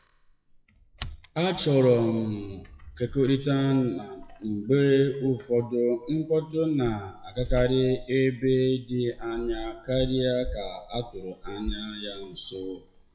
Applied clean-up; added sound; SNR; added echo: classical method WPE with log-MMSE.